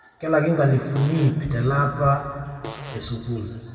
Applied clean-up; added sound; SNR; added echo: none; Fart; 19 dB; reverberation time 2.2 s.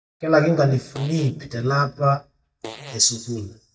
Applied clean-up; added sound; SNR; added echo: neural mask model DeepFilterNet 3.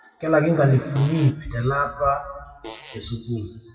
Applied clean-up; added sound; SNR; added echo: classical method WPE with log-MMSE.